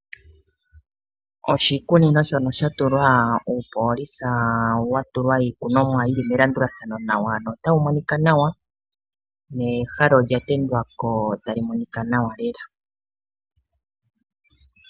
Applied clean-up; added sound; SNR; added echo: none; none; none; none.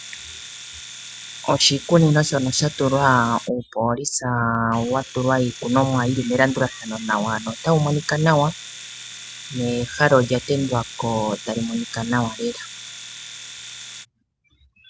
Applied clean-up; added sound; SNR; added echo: none; Domestic sounds, home sounds; 16 dB; none.